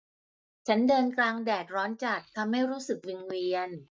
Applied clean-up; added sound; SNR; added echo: neural mask model DeepFilterNet 3.